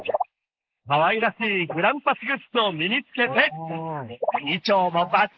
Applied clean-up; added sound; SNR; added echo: neural mask model Resemble Enhance denoiser.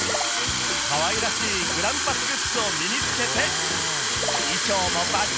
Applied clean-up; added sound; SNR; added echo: none; Fill (with liquid) / Water tap, faucet; -3 dB; none.